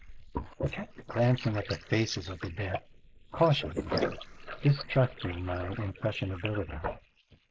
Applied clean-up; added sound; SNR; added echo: neural mask model Resemble Enhance denoiser.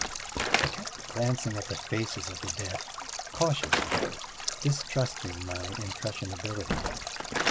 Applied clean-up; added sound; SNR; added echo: none; Stream + Slam / Wood; -1 dB; none.